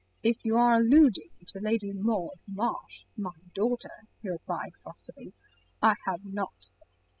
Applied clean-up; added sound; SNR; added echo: classical method spectral subtraction.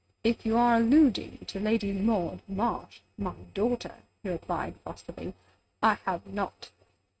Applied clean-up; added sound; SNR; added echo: neural mask model RNNoise.